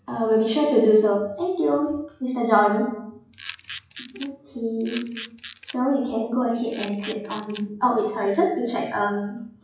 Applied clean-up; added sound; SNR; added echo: classical method WPE with log-MMSE.